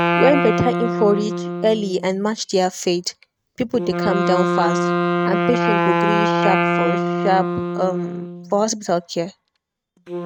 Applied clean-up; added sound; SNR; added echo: neural mask model RNNoise.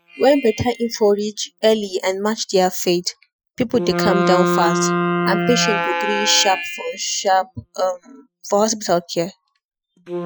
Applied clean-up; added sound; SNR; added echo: classical method Wiener filter.